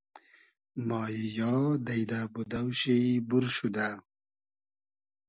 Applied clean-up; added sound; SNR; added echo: none; none; none; none.